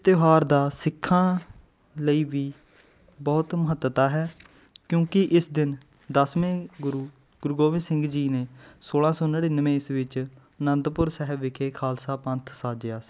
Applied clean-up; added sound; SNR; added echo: none; none; none; none.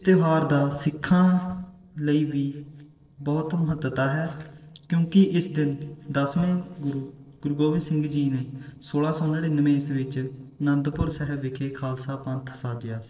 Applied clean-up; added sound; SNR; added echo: neural separator model SepFormer DNS4.